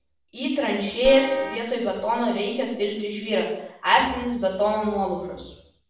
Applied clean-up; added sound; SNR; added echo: none; Vehicle horn, car horn, honking; 12 dB; reverberation time 0.7 s.